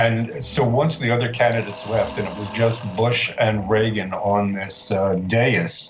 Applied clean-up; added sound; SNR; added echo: none; Organ + Engine / Drill / Mechanisms; 18 dB; none.